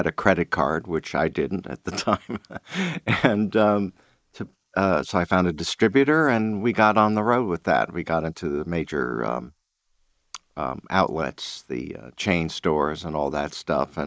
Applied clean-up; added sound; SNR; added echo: neural mask model Resemble Enhance denoiser.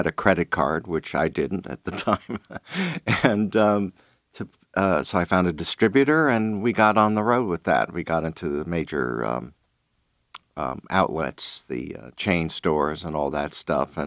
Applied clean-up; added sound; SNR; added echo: none; none; none; none.